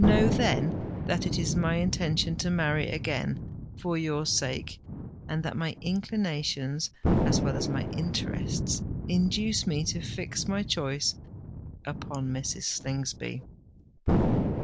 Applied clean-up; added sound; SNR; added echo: none; Thunder; 1 dB; none.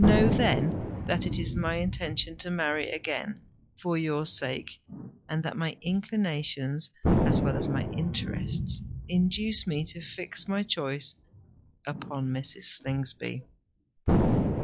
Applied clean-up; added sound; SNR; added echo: classical method log-MMSE.